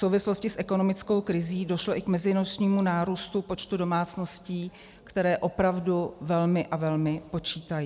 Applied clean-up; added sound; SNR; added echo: none; none; none; none.